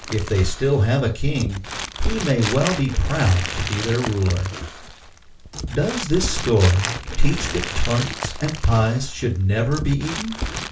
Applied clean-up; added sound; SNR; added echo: none; Crumpling, crinkling; 9 dB; reverberation time 0.2 s.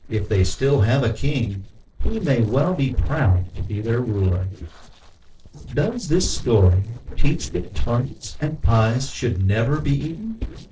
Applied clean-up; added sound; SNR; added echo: neural separator model SepFormer DNS4.